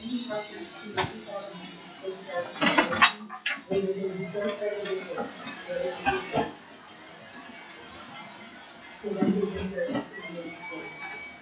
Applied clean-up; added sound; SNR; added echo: classical method WPE with log-MMSE.